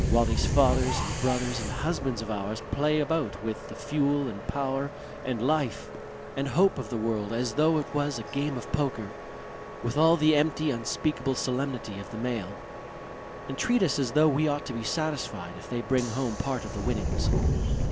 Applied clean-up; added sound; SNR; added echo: none; Subway, metro, underground; 5 dB; none.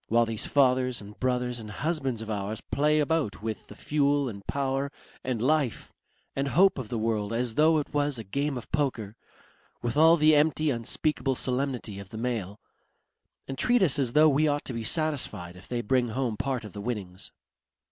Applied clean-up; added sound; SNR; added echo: none; none; none; none.